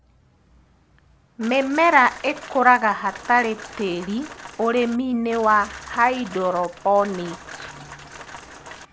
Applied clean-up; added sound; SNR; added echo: none; Rain; 17 dB; none.